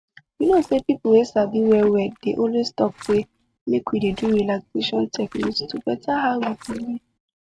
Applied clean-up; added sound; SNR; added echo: neural mask model RNNoise.